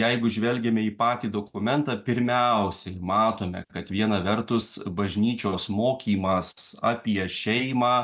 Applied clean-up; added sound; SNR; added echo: none; none; none; none.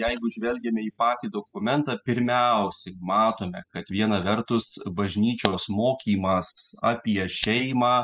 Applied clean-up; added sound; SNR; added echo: classical method spectral subtraction.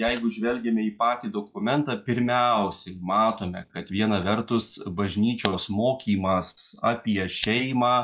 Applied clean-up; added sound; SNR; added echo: classical method log-MMSE.